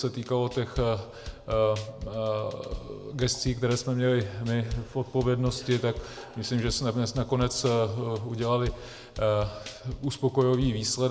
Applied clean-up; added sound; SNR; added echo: none; Drum kit; 14 dB; reverberation time 0.7 s.